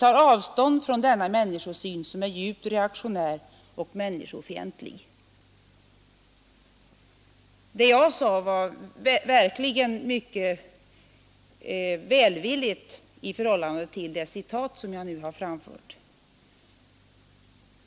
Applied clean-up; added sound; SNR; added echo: none; none; none; none.